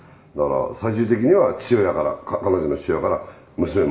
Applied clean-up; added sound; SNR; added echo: none; none; none; reverberation time 2.0 s.